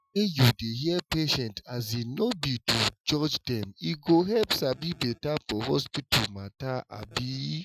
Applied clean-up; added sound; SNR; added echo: classical method Wiener filter.